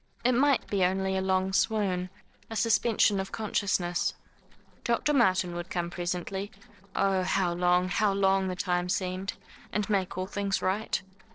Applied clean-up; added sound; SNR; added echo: neural separator model SepFormer DNS4.